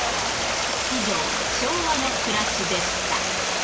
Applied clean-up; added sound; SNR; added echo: none; Stream; -4 dB; reverberation time 2.0 s.